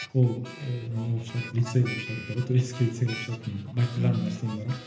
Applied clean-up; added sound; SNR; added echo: none; Harmonica; 15 dB; reverberation time 0.8 s.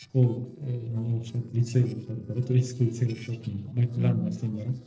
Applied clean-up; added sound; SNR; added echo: neural separator model SepFormer DNS4.